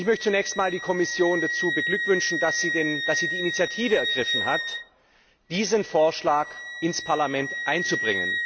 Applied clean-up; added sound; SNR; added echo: none; Wind instrument, woodwind instrument; 4 dB; none.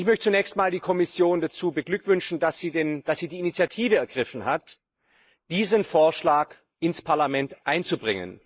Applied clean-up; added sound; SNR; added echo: neural mask model Resemble Enhance denoiser.